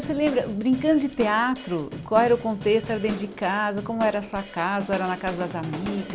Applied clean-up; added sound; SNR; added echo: none; Drum / Drum kit; 12 dB; none.